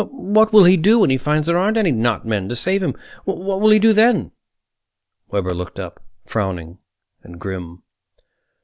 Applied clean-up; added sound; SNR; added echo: none; none; none; none.